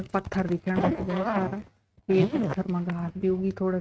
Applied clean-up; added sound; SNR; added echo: neural mask model RNNoise.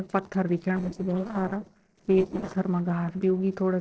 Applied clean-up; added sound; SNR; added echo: neural separator model SepFormer DNS4.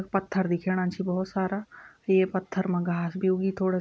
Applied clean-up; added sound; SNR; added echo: none; none; none; none.